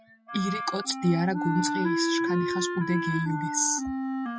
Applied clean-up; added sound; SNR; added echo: classical method spectral subtraction.